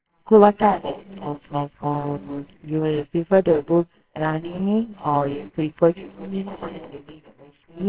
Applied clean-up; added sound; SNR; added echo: neural separator model SepFormer WHAMR!.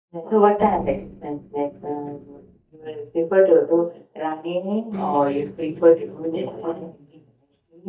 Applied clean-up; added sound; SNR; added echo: neural mask model DeepFilterNet 3.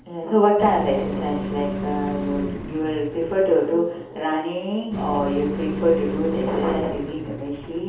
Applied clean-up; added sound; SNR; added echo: none; Engine; 7 dB; reverberation time 0.7 s.